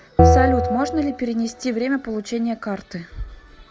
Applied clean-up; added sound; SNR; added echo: none; Bell; -4 dB; none.